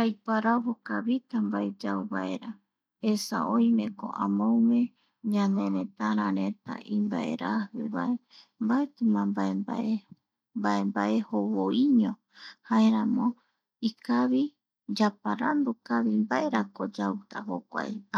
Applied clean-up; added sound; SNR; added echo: none; none; none; none.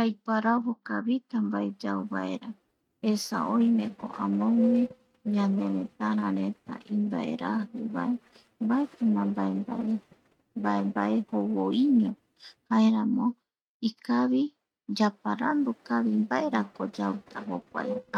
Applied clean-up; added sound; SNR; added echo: neural mask model RNNoise.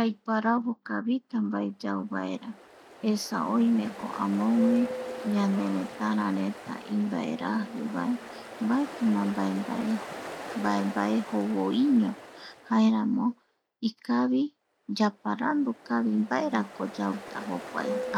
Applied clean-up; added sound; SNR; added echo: none; Ocean; 13 dB; none.